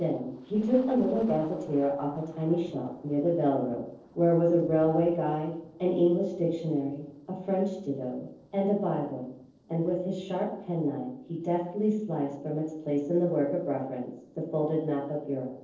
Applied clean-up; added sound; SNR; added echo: neural separator model SepFormer DNS4.